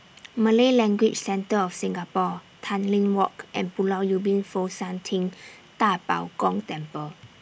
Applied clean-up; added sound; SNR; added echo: none; none; none; none.